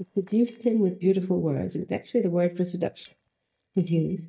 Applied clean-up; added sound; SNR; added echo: neural mask model DeepFilterNet 3.